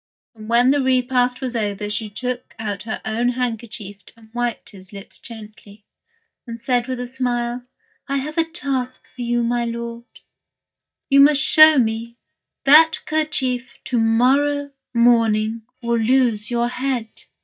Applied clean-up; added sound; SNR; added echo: neural mask model DeepFilterNet 3.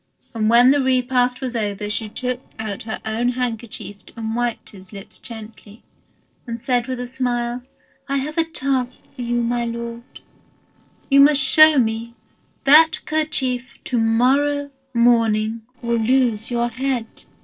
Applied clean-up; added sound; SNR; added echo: neural separator model SepFormer DNS4.